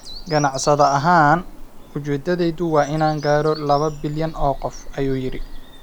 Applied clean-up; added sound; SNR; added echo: none; Bird vocalization, bird call, bird song; 12 dB; none.